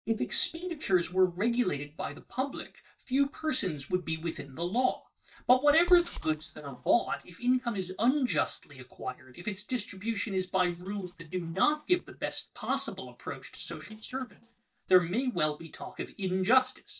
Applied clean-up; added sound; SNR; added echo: neural mask model DeepFilterNet 3.